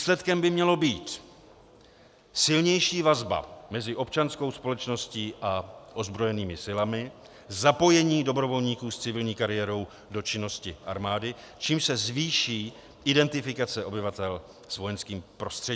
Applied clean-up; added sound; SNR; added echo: none; none; none; none.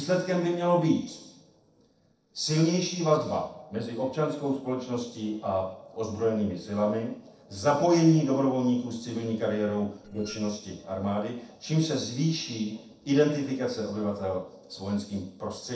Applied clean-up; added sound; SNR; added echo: neural separator model SepFormer DNS4.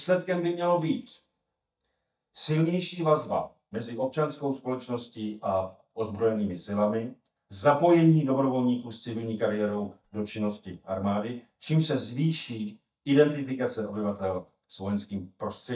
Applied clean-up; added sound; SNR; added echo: neural mask model DeepFilterNet 3.